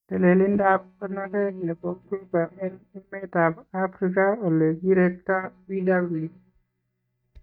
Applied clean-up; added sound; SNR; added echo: neural mask model DeepFilterNet 3.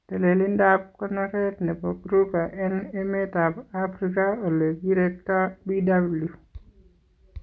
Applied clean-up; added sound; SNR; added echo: none; none; none; none.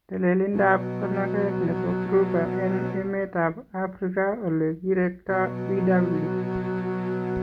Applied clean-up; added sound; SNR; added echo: none; Bowed string instrument; 4 dB; none.